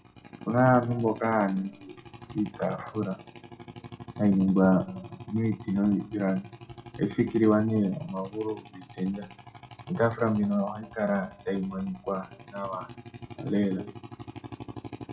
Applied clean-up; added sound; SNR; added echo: classical method WPE with log-MMSE.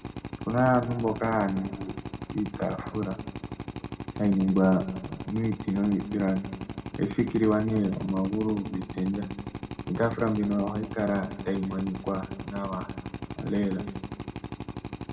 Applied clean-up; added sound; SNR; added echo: none; Drill; 9 dB; reverberation time 1.4 s.